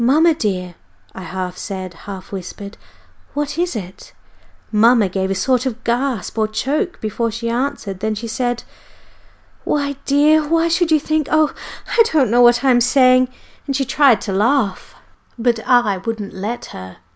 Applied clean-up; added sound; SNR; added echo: none; none; none; none.